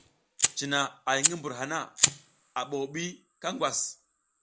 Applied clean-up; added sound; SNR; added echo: none; Fire; -1 dB; none.